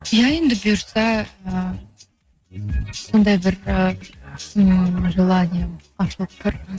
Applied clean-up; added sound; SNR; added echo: neural mask model RNNoise.